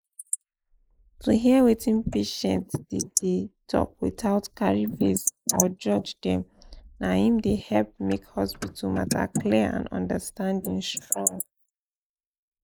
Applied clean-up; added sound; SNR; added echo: neural mask model Resemble Enhance denoiser.